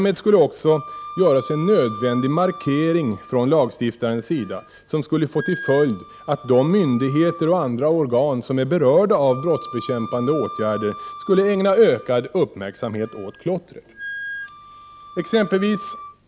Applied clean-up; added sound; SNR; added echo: none; Wind instrument, woodwind instrument; 16 dB; none.